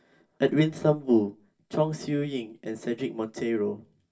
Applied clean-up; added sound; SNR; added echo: none; none; none; reverberation time 0.1 s.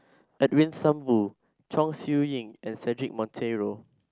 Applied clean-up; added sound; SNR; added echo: none; none; none; none.